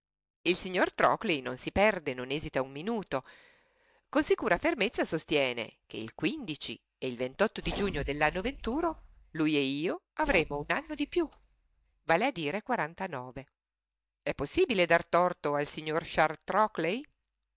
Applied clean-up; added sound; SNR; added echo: neural mask model DeepFilterNet 3.